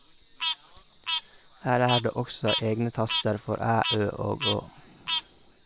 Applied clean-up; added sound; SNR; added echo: none; Frog; 5 dB; none.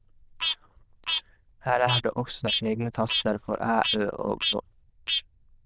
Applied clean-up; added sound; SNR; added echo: neural diffusion model UNIVERSE++.